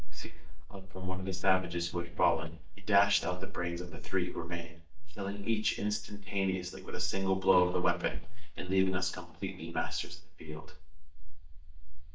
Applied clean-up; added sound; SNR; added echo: neural mask model DeepFilterNet 3.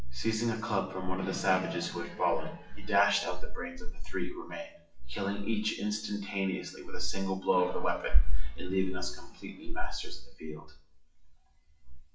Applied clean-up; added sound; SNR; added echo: classical method WPE with log-MMSE.